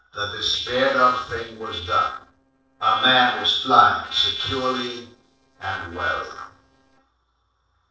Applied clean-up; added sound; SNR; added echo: neural separator model SepFormer DNS4.